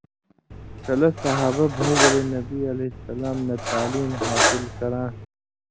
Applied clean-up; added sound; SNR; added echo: none; Cutlery, silverware; 1 dB; none.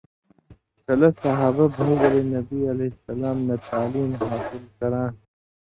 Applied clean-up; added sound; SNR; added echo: neural mask model RNNoise.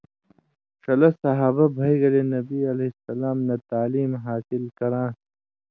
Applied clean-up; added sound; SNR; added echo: none; none; none; none.